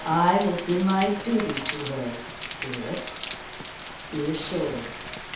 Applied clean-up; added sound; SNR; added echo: none; Rain; 7 dB; reverberation time 0.8 s.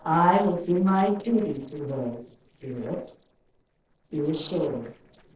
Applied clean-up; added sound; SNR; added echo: neural separator model SepFormer DNS4.